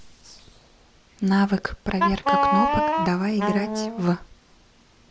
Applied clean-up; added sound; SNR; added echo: none; Wind instrument, woodwind instrument; -3 dB; none.